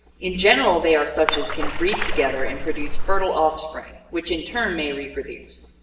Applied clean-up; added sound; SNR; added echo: none; Splash, splatter; -1 dB; reverberation time 0.8 s.